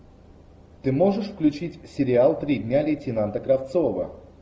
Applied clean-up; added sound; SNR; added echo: none; none; none; none.